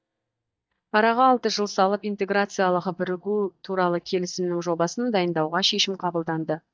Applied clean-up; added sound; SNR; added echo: neural mask model DeepFilterNet 3.